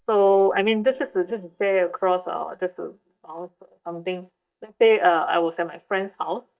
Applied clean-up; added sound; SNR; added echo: neural mask model DeepFilterNet 3.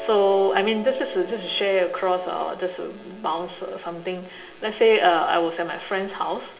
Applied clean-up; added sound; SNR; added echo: none; Piano; 18 dB; reverberation time 0.8 s.